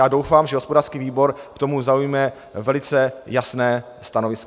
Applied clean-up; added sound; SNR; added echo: none; none; none; none.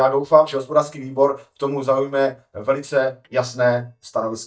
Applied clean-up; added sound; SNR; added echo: neural mask model DeepFilterNet 3.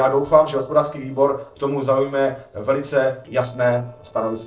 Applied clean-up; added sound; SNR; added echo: neural separator model SepFormer DNS4.